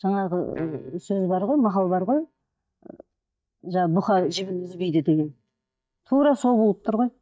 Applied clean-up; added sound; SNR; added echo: neural mask model DeepFilterNet 3.